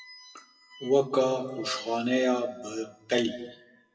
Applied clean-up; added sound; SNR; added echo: classical method WPE with log-MMSE.